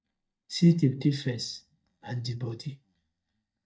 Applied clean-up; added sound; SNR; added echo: neural mask model DeepFilterNet 3.